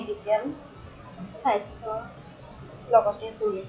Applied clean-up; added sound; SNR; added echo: classical method log-MMSE.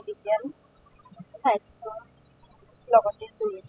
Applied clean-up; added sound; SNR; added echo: classical method spectral subtraction.